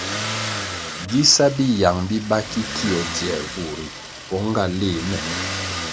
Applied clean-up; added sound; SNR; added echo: none; Motor vehicle (road); 7 dB; none.